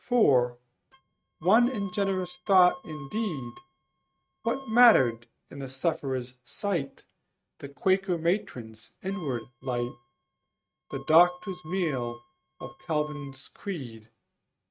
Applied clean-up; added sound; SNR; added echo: neural mask model RNNoise.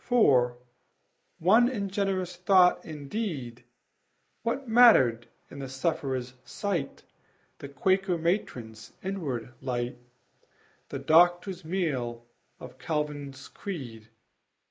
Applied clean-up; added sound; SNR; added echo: neural mask model Resemble Enhance denoiser.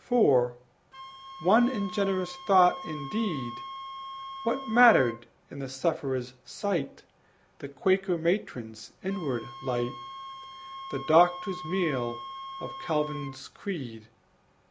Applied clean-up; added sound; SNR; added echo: none; Wind instrument, woodwind instrument; 14 dB; none.